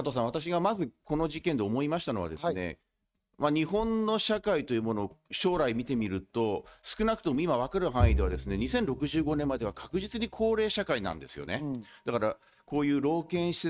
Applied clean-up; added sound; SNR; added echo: neural mask model RNNoise.